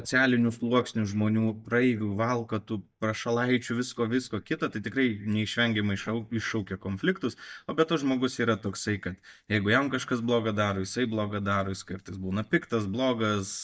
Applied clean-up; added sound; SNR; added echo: neural mask model DeepFilterNet 3.